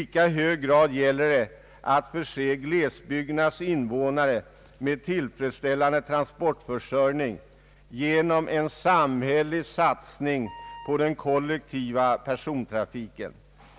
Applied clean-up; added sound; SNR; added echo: none; Wind instrument, woodwind instrument; 19 dB; none.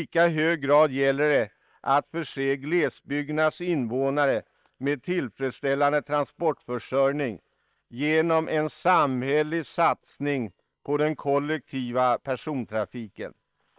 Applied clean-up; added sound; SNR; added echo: neural separator model SepFormer WHAM!.